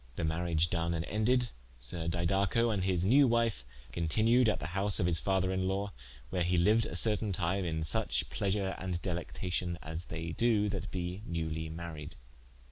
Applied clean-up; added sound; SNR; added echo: none; none; none; none.